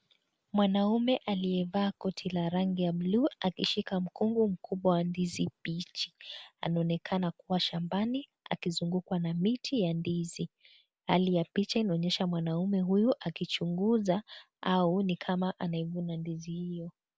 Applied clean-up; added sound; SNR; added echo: none; none; none; none.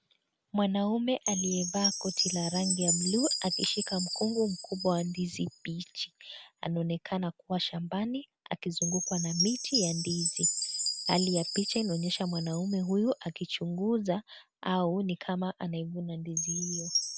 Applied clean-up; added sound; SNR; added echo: none; Chime; 4 dB; none.